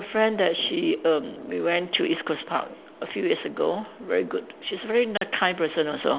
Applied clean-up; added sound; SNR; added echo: none; none; none; none.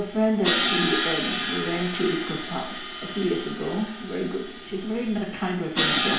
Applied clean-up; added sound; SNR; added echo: none; Crash cymbal; 2 dB; reverberation time 0.6 s.